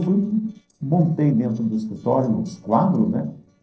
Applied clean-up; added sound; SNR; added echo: neural separator model SepFormer DNS4.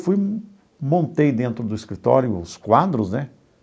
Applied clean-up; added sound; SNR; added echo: none; none; none; none.